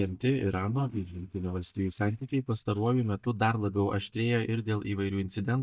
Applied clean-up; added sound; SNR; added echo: neural mask model DeepFilterNet 3.